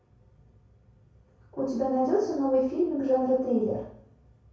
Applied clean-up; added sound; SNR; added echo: none; none; none; reverberation time 0.6 s.